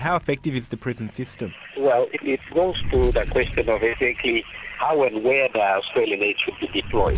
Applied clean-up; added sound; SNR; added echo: none; Fire; 9 dB; none.